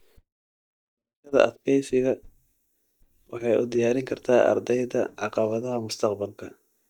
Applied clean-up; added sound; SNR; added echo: neural mask model DeepFilterNet 3.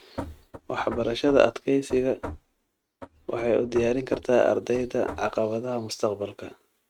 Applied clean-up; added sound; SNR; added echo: neural mask model RNNoise.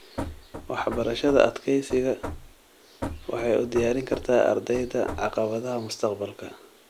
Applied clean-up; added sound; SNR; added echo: none; Knock / Wood; 12 dB; none.